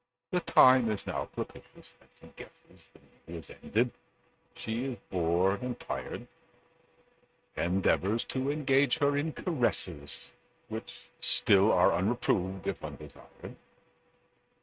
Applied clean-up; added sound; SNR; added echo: neural mask model RNNoise.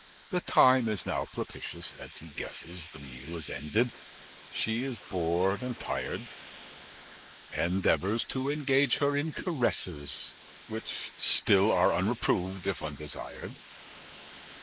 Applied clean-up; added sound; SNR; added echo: neural mask model Resemble Enhance denoiser.